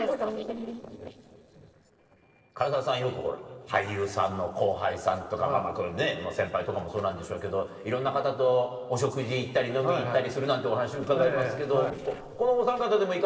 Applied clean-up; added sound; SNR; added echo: neural separator model SepFormer DNS4.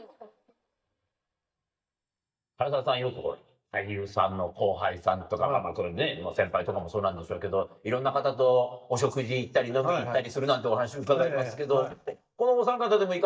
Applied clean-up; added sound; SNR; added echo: neural mask model DeepFilterNet 3.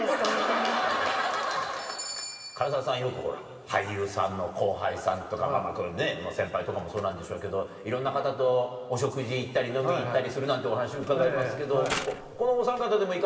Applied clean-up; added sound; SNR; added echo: none; Mechanisms; 11 dB; reverberation time 2.5 s.